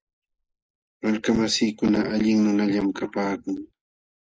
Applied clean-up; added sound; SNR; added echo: neural mask model Resemble Enhance denoiser.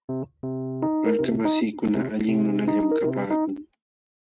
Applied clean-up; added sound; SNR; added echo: neural mask model RNNoise.